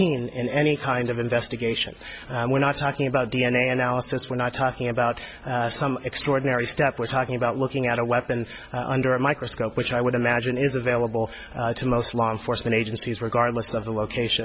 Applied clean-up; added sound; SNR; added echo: none; none; none; none.